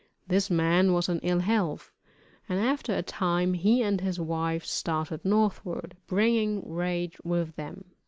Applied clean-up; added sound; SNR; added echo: none; none; none; none.